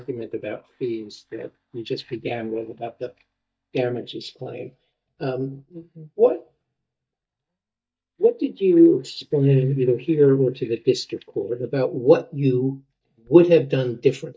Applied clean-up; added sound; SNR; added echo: neural mask model DeepFilterNet 3.